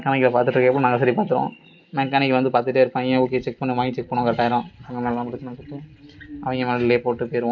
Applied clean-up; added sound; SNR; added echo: none; none; none; none.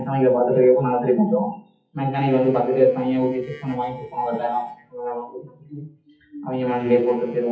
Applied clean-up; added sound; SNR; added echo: classical method WPE with log-MMSE.